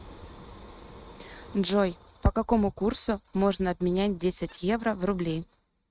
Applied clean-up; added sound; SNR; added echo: neural mask model RNNoise.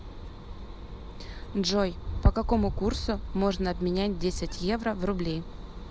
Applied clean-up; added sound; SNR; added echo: none; Wind; 8 dB; none.